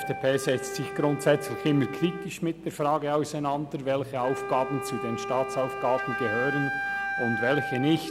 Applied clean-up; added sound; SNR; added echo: none; Wind instrument, woodwind instrument; 6 dB; none.